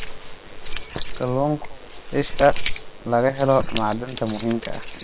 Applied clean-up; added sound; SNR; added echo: neural separator model SepFormer WHAM!.